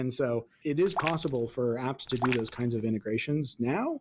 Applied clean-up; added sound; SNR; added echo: none; Raindrop; 9 dB; none.